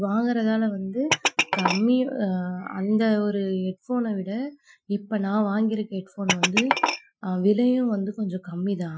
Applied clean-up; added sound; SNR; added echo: classical method Wiener filter.